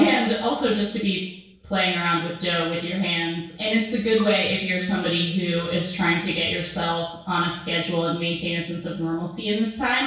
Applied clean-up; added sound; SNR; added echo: neural separator model SepFormer DNS4.